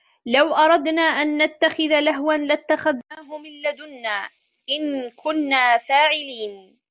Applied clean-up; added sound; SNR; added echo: none; none; none; none.